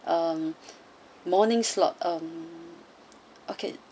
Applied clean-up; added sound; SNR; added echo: none; none; none; none.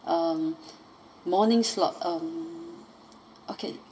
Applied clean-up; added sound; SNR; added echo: none; none; none; reverberation time 2.4 s.